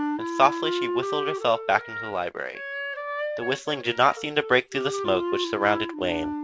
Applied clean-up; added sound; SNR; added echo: none; Wind instrument, woodwind instrument; 4 dB; none.